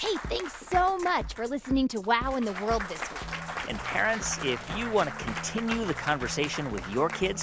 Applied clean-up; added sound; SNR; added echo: none; Applause / Cheering / Clapping; 10 dB; none.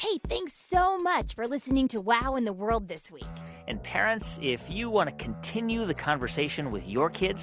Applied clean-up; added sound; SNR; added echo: none; none; none; none.